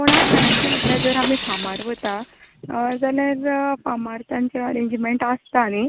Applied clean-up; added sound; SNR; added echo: none; Shatter; -2 dB; none.